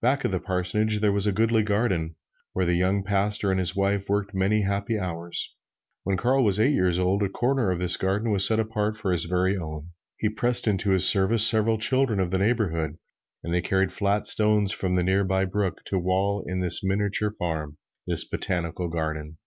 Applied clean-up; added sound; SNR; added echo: none; none; none; none.